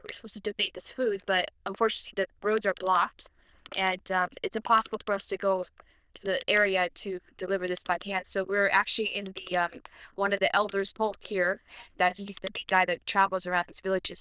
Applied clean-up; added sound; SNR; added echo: neural diffusion model UNIVERSE++.